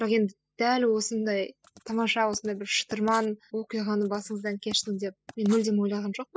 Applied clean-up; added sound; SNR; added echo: classical method spectral subtraction.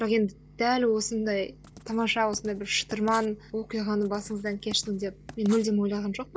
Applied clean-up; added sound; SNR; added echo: none; Writing; 20 dB; none.